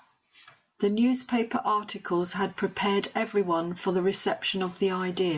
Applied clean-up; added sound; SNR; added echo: none; none; none; none.